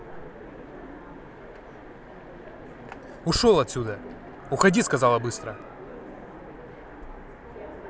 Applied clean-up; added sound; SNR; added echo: none; Train; 14 dB; none.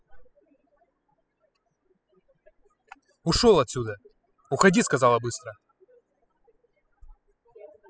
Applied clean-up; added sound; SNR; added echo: classical method spectral subtraction.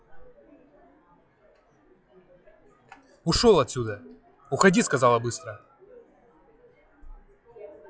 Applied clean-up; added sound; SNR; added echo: classical method log-MMSE.